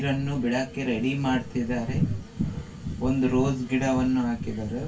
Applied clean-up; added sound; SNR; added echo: none; none; none; reverberation time 0.2 s.